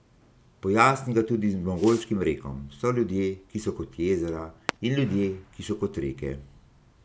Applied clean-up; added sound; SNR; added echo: none; Fireworks; 19 dB; none.